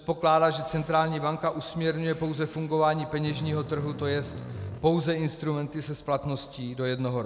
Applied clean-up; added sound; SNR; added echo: none; Bass guitar; 10 dB; none.